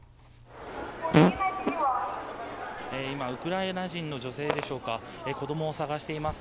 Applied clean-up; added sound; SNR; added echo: none; Fart; 0 dB; none.